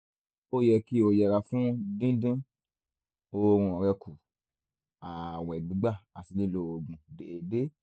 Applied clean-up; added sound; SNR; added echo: none; none; none; none.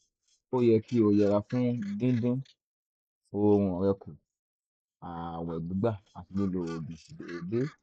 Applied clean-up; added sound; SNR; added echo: neural mask model Resemble Enhance denoiser.